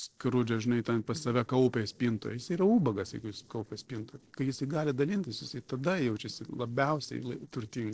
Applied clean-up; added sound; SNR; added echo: neural separator model SepFormer DNS4.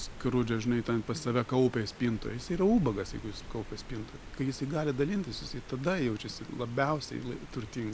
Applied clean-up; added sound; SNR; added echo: none; Rain; 13 dB; none.